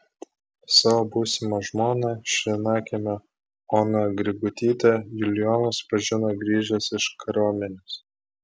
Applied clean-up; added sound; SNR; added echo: none; none; none; none.